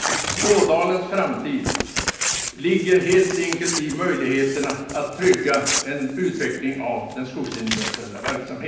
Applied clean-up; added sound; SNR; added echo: none; Crumpling, crinkling / Tearing; 6 dB; reverberation time 0.9 s.